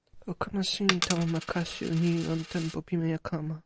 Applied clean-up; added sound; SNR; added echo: none; Coin (dropping); 8 dB; none.